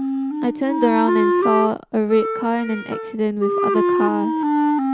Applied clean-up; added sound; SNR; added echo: none; Wind instrument, woodwind instrument; -2 dB; none.